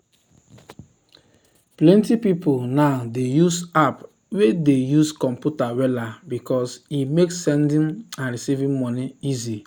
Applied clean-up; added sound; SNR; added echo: none; none; none; none.